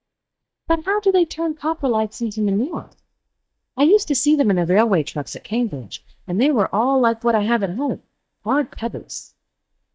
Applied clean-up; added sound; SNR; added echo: neural mask model DeepFilterNet 3.